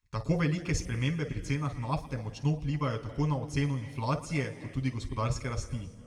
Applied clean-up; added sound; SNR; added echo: none; none; none; reverberation time 1.7 s.